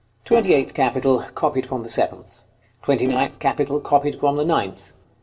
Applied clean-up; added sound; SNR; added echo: neural separator model SepFormer DNS4.